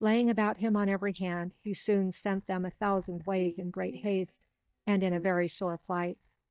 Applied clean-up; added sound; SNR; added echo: neural mask model DeepFilterNet 3.